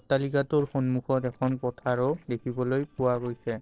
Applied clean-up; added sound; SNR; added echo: neural separator model SepFormer DNS4.